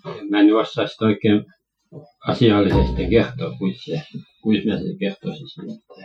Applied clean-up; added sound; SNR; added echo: classical method Wiener filter.